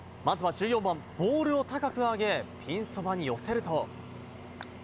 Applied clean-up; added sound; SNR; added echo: none; none; none; none.